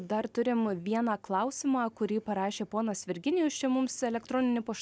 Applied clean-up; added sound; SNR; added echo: none; none; none; none.